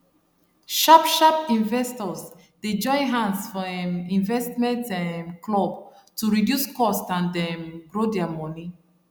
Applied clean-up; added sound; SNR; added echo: none; none; none; none.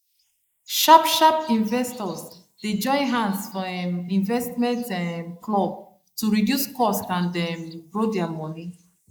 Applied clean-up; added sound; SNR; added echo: neural mask model Resemble Enhance denoiser.